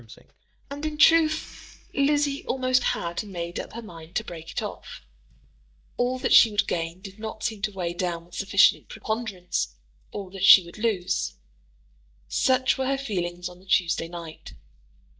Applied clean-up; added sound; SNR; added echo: neural mask model DeepFilterNet 3.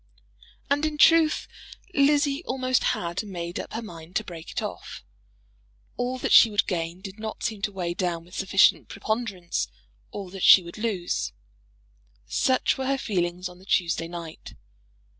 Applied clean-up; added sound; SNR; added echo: none; none; none; none.